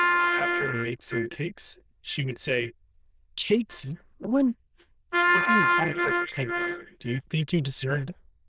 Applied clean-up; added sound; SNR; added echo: neural diffusion model UNIVERSE++.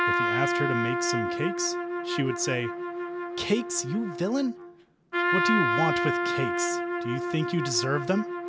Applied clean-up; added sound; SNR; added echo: none; Trumpet; -1 dB; none.